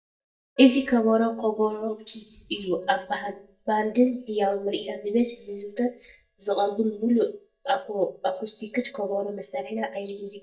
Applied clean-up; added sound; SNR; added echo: neural mask model DeepFilterNet 3.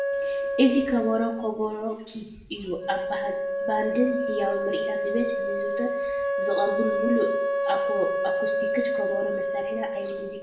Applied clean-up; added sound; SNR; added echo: none; Wind instrument, woodwind instrument; 0 dB; reverberation time 0.7 s.